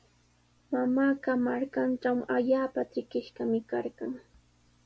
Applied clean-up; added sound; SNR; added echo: none; none; none; none.